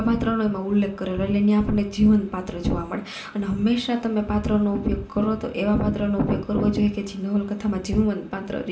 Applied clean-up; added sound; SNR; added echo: none; none; none; reverberation time 0.4 s.